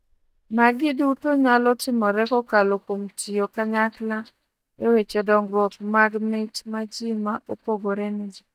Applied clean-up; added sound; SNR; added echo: neural mask model DeepFilterNet 3.